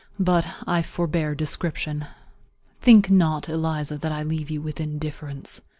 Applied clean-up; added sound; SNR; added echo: none; none; none; none.